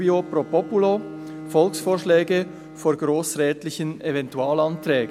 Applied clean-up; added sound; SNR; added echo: none; Bowed string instrument; 16 dB; none.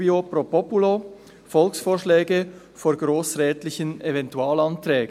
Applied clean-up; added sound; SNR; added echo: none; none; none; none.